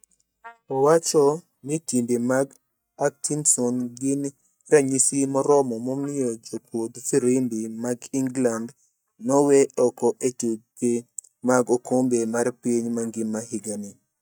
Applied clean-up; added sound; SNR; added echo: neural mask model DeepFilterNet 3.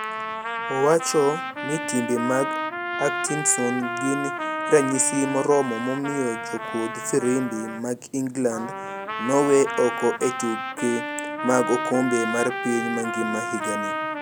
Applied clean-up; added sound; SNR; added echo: none; Trumpet; 5 dB; none.